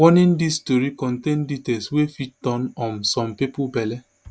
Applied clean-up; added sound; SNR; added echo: none; none; none; none.